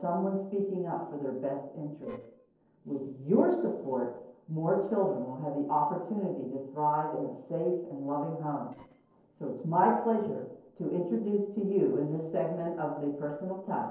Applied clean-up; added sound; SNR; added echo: neural separator model SepFormer DNS4.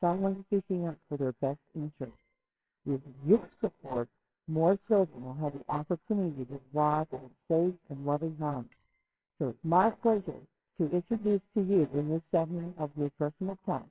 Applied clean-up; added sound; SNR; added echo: neural separator model SepFormer WHAMR!.